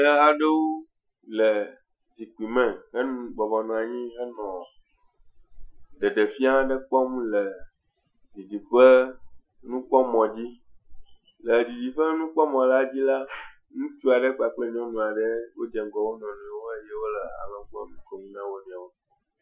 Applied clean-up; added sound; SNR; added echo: classical method Wiener filter.